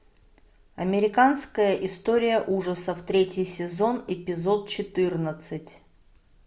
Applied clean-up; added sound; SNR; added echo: none; none; none; none.